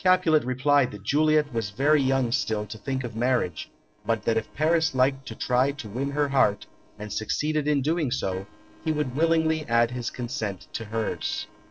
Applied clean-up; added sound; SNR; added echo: neural separator model SepFormer DNS4.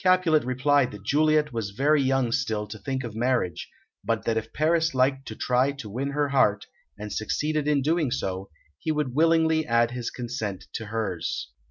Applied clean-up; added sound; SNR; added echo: none; none; none; none.